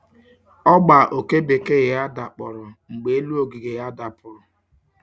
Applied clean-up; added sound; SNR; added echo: none; none; none; none.